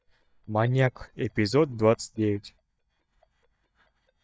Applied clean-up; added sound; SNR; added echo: neural mask model DeepFilterNet 3.